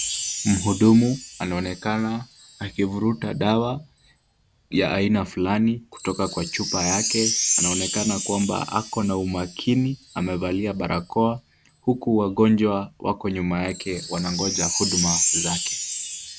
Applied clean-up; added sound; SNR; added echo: none; Wind chime; 6 dB; none.